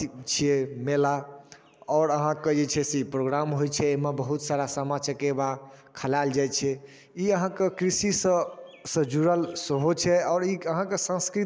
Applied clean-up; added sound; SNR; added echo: none; none; none; none.